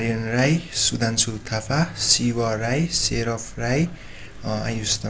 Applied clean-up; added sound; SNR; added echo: none; none; none; none.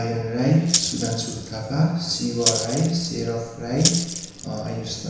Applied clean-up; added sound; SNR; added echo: none; Rattle (instrument); 4 dB; reverberation time 1.0 s.